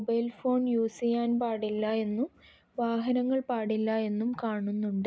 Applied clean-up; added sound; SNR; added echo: none; none; none; none.